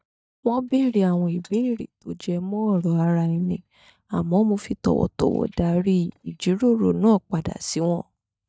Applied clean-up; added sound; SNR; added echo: neural mask model DeepFilterNet 3.